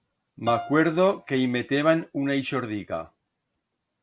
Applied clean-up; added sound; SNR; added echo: none; Piano; 14 dB; none.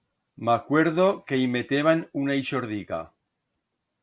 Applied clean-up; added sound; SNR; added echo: none; none; none; none.